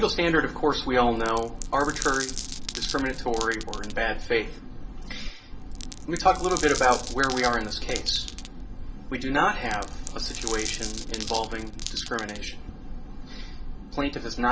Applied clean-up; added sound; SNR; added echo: none; Glass; 11 dB; reverberation time 0.2 s.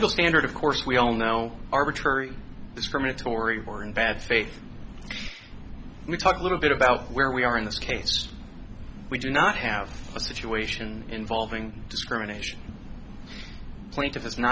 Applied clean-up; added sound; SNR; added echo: none; none; none; none.